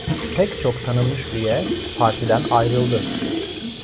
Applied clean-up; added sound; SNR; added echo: none; Sink (filling or washing) / Water tap, faucet; 3 dB; none.